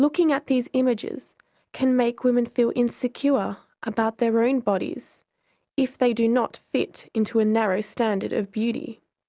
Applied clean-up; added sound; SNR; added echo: none; none; none; none.